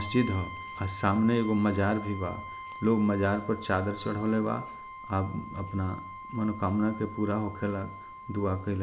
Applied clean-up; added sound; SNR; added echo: none; Brass instrument; 13 dB; none.